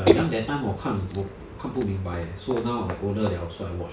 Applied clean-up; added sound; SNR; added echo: none; Walk, footsteps; 18 dB; none.